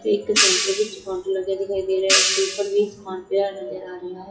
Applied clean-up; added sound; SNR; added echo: classical method WPE with log-MMSE.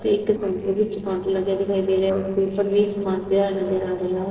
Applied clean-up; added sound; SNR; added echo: neural separator model SepFormer DNS4.